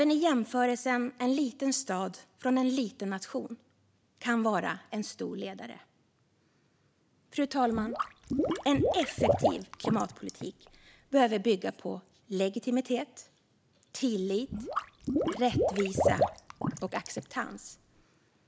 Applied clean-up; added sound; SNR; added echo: none; Liquid; 1 dB; none.